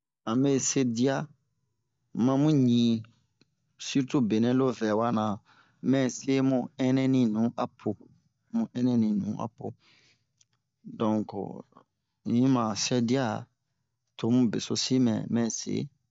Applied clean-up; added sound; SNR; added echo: none; none; none; none.